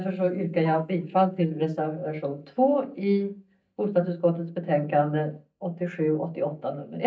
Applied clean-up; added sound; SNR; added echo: neural mask model DeepFilterNet 3.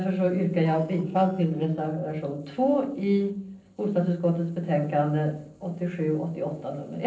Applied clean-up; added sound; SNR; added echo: neural separator model SepFormer DNS4.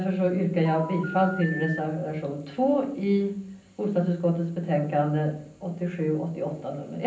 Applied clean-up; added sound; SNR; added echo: none; Telephone; 10 dB; reverberation time 0.6 s.